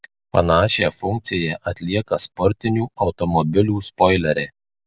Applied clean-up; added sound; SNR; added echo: none; none; none; none.